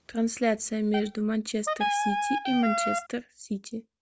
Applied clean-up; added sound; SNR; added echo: none; Wind instrument, woodwind instrument; 0 dB; none.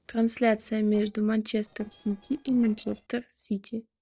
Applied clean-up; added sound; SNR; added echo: neural separator model SepFormer DNS4.